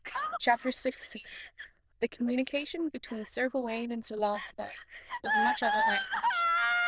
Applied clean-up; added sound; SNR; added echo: neural diffusion model UNIVERSE++.